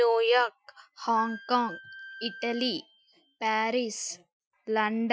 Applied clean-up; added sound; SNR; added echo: classical method Wiener filter.